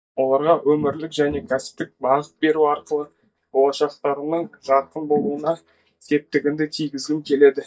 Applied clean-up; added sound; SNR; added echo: neural mask model DeepFilterNet 3.